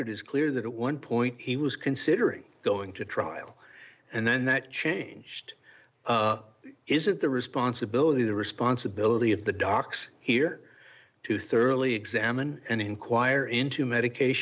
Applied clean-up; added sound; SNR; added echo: none; none; none; none.